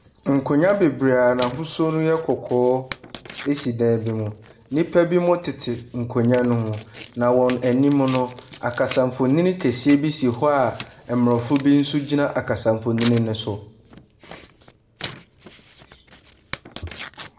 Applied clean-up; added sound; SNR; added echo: none; Tearing; 18 dB; reverberation time 0.5 s.